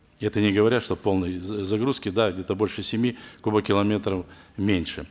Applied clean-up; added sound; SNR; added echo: none; none; none; none.